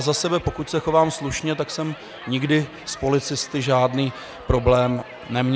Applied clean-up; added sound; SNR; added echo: none; Crowd; 18 dB; none.